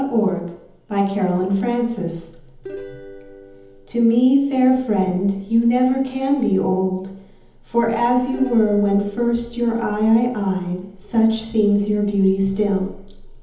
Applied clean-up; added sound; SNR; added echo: none; Plucked string instrument; 18 dB; reverberation time 1.3 s.